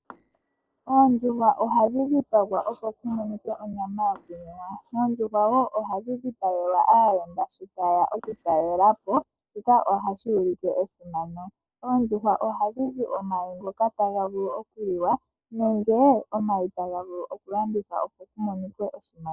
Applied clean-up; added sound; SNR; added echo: neural separator model SepFormer DNS4.